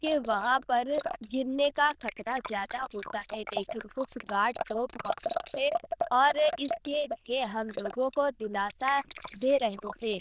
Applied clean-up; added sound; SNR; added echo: neural diffusion model UNIVERSE++.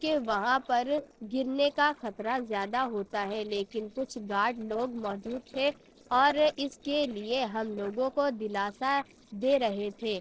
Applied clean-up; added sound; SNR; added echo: neural separator model SepFormer DNS4.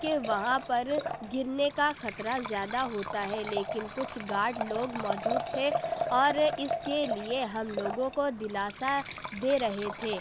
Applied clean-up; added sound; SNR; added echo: none; Liquid; 5 dB; none.